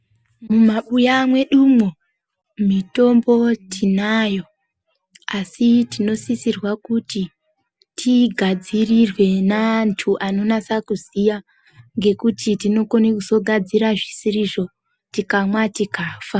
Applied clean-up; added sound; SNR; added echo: none; none; none; none.